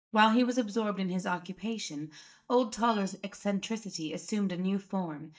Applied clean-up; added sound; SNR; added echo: neural mask model DeepFilterNet 3.